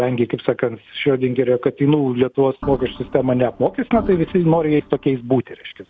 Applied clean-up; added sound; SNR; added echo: none; Organ; 15 dB; none.